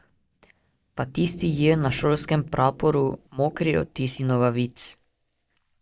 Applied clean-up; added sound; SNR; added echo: neural mask model DeepFilterNet 3.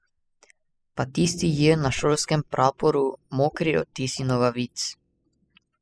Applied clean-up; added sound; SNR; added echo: classical method spectral subtraction.